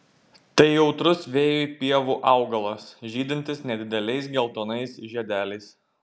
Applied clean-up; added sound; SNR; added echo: none; none; none; none.